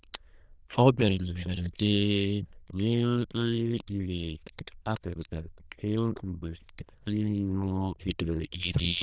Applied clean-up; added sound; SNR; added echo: neural diffusion model UNIVERSE++.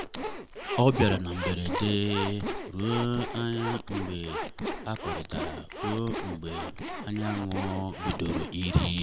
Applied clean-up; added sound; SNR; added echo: none; Zipper (clothing); 5 dB; none.